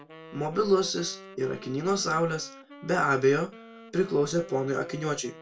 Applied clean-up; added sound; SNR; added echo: none; Wind instrument, woodwind instrument; 19 dB; reverberation time 0.2 s.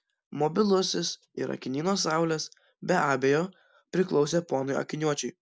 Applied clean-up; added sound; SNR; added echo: none; none; none; none.